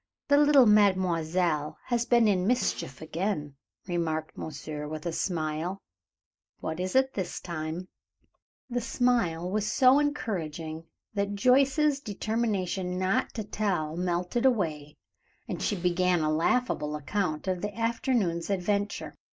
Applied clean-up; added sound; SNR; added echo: neural mask model DeepFilterNet 3.